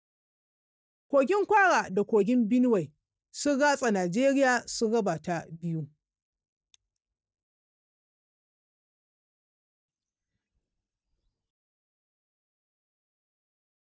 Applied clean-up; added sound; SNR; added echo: neural mask model DeepFilterNet 3.